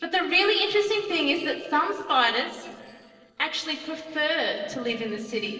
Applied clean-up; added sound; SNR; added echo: neural separator model SepFormer DNS4.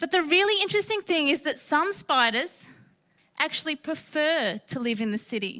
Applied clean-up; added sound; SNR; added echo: none; none; none; none.